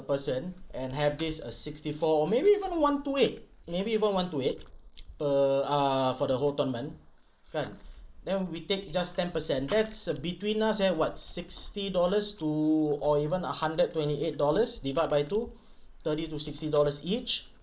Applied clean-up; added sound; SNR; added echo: neural mask model Resemble Enhance denoiser.